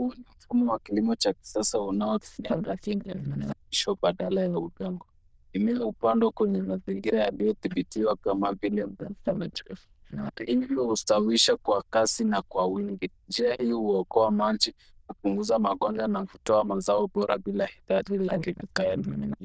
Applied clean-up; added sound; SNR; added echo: neural diffusion model UNIVERSE++.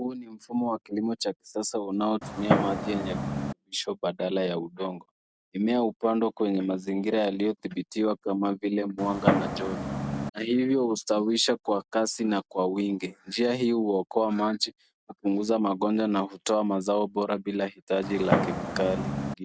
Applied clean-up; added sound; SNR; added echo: none; Fireworks; 0 dB; none.